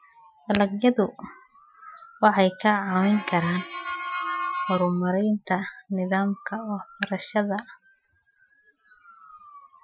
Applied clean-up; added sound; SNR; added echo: classical method Wiener filter.